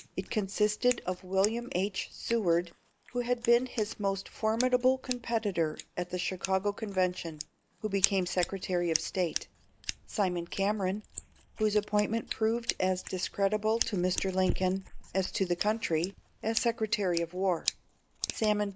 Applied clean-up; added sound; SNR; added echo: neural mask model Resemble Enhance denoiser.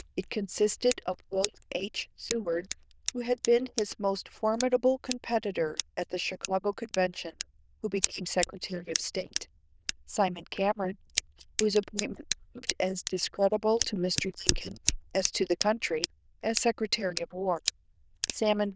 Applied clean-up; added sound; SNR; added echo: neural diffusion model UNIVERSE++.